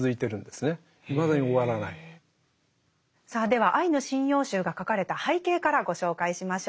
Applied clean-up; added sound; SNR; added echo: none; none; none; none.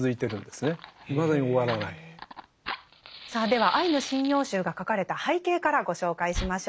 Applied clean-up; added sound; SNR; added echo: none; Fire; 13 dB; none.